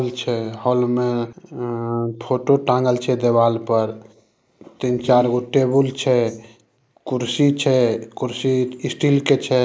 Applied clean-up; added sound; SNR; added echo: neural mask model Resemble Enhance denoiser.